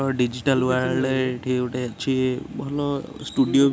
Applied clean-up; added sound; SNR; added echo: none; none; none; none.